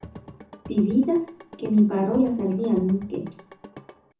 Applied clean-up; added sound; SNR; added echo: none; Drum / Drum kit; 19 dB; reverberation time 0.5 s.